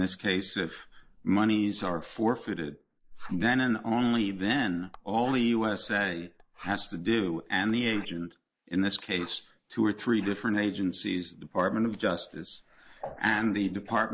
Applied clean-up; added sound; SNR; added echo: neural mask model Resemble Enhance denoiser.